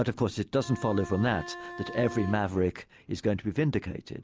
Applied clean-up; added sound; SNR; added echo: none; Bowed string instrument; 14 dB; none.